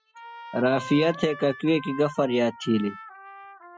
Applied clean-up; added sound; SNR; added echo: classical method spectral subtraction.